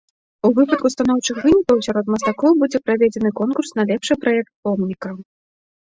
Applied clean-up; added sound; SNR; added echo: classical method spectral subtraction.